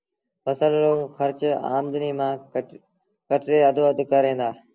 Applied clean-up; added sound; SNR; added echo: neural separator model SepFormer DNS4.